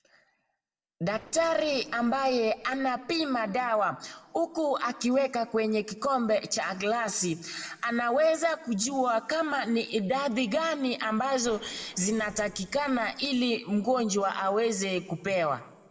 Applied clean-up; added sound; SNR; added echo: neural separator model SepFormer DNS4.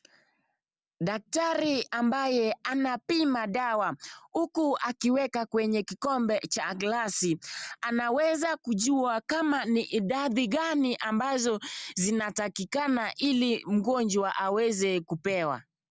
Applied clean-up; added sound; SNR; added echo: none; none; none; none.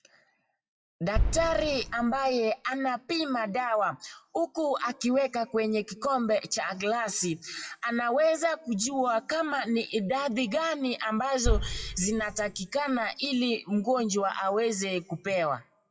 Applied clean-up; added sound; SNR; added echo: classical method WPE with log-MMSE.